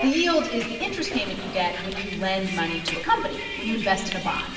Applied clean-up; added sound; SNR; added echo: none; Bus; 8 dB; reverberation time 1.2 s.